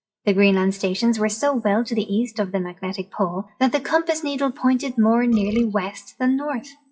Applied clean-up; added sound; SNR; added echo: classical method WPE with log-MMSE.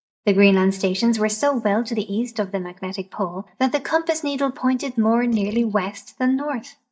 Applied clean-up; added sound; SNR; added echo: neural mask model DeepFilterNet 3.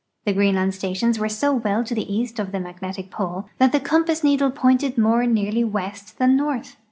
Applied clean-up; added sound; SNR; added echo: none; none; none; none.